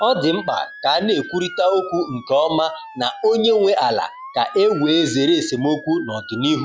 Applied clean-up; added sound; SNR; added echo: classical method log-MMSE.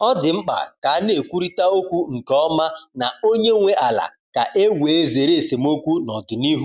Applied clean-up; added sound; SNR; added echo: none; none; none; none.